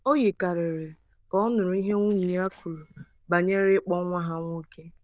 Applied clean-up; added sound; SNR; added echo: neural diffusion model UNIVERSE++.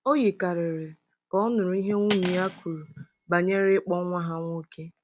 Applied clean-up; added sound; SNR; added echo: none; Cutlery, silverware; 13 dB; none.